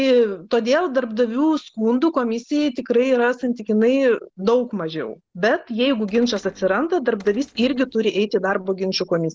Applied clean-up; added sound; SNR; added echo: neural separator model SepFormer DNS4.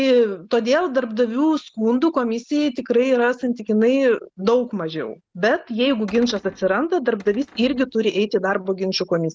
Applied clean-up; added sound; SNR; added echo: neural mask model RNNoise.